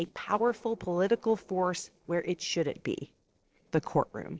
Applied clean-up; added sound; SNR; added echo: neural separator model SepFormer DNS4.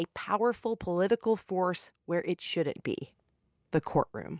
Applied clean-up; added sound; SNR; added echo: none; none; none; none.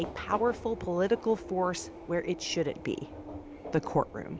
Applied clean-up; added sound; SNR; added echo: none; Subway, metro, underground; 12 dB; none.